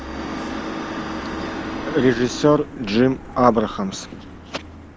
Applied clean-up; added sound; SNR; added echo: none; Truck; 17 dB; none.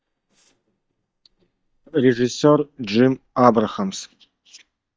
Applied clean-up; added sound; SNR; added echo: neural mask model DeepFilterNet 3.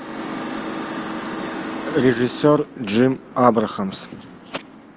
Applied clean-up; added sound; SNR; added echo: none; none; none; none.